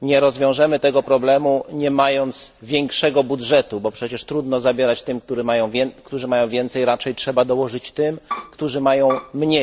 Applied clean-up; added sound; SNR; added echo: none; Bowed string instrument; 11 dB; none.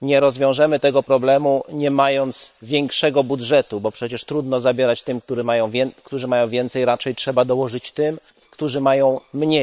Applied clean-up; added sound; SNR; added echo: neural separator model SepFormer WHAM!.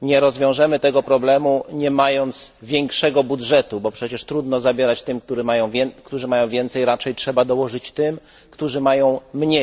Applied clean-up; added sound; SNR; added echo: none; none; none; none.